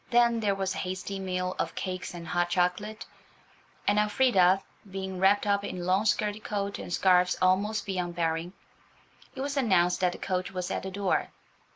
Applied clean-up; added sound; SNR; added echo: none; none; none; none.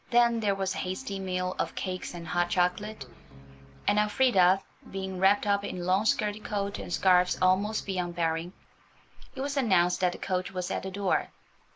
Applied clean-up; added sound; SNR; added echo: none; Piano + Zipper (clothing); 19 dB; none.